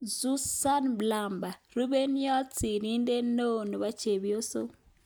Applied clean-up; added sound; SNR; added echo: none; none; none; none.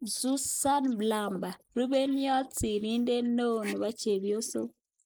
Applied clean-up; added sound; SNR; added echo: neural mask model Resemble Enhance denoiser.